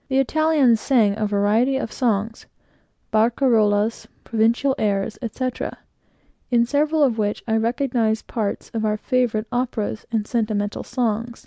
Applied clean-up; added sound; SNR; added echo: none; none; none; none.